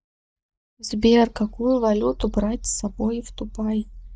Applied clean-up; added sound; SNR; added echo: neural mask model DeepFilterNet 3.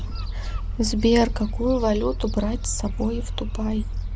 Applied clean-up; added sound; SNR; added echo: none; Gull, seagull; 3 dB; none.